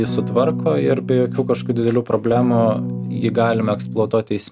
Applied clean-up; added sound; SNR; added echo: none; Electric guitar / Strum; 6 dB; none.